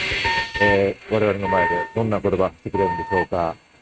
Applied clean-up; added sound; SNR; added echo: neural mask model RNNoise.